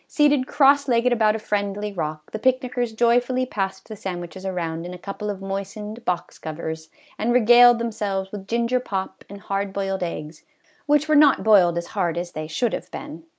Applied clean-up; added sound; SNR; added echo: none; none; none; none.